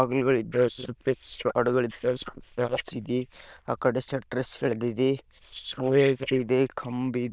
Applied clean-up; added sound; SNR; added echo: neural diffusion model UNIVERSE++.